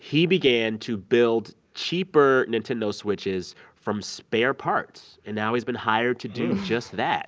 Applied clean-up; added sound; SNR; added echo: none; none; none; none.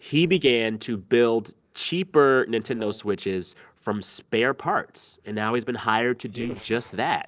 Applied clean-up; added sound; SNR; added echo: neural separator model SepFormer DNS4.